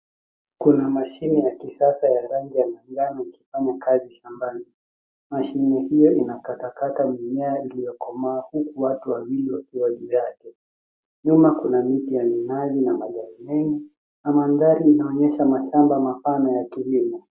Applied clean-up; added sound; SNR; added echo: none; none; none; none.